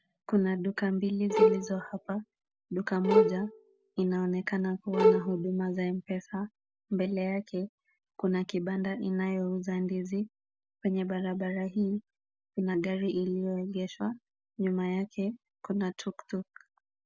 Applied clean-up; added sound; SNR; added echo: none; Bowed string instrument; -4 dB; none.